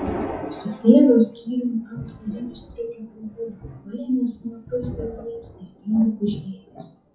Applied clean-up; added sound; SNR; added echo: classical method WPE with log-MMSE.